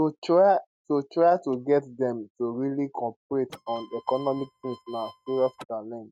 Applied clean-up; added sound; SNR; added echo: neural mask model RNNoise.